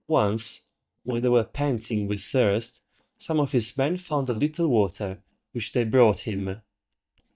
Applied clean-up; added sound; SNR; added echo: neural mask model DeepFilterNet 3.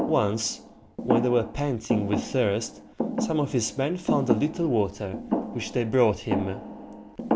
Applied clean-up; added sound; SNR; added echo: none; Thump, thud; 4 dB; none.